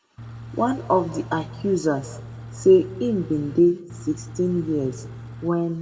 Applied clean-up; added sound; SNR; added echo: none; Engine / Truck; 14 dB; reverberation time 0.7 s.